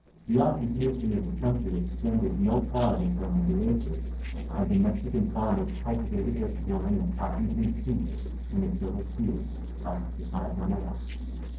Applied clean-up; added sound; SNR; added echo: neural separator model SepFormer DNS4.